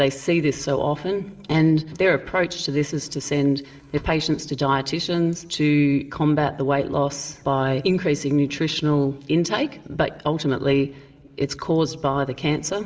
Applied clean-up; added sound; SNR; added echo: none; none; none; reverberation time 2.3 s.